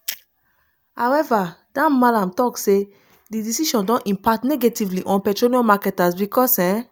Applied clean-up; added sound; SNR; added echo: none; none; none; none.